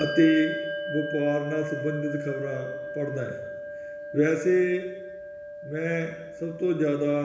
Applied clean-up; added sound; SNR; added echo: none; Bell; 8 dB; reverberation time 1.1 s.